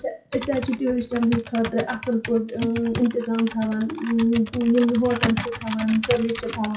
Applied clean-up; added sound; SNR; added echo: classical method WPE with log-MMSE.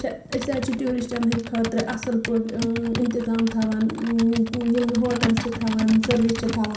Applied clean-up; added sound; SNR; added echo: none; Computer keyboard; 9 dB; reverberation time 0.6 s.